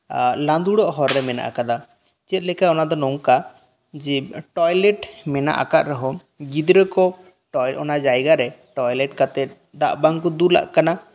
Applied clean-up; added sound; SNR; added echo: none; none; none; none.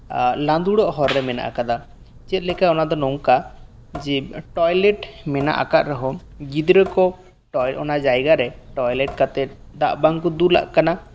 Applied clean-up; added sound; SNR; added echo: none; Drip / Sink (filling or washing) / Water tap, faucet; 20 dB; none.